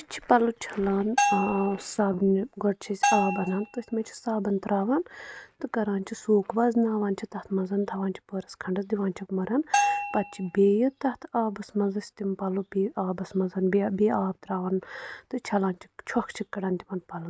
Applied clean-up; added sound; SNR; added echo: neural mask model RNNoise.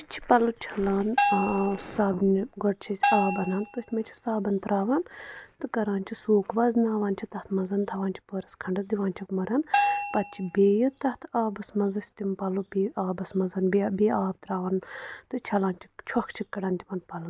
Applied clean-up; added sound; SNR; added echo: none; Bell; 3 dB; none.